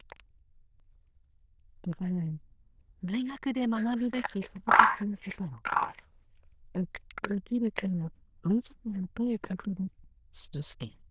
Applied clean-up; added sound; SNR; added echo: neural diffusion model UNIVERSE++.